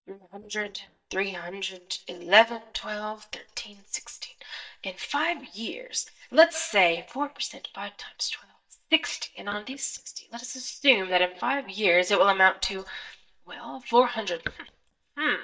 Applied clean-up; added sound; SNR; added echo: neural mask model DeepFilterNet 3.